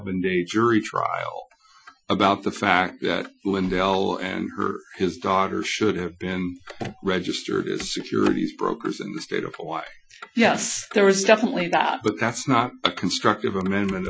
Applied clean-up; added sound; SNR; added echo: classical method Wiener filter.